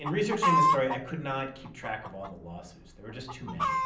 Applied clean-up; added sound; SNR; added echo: none; Chicken, rooster; -2 dB; reverberation time 0.6 s.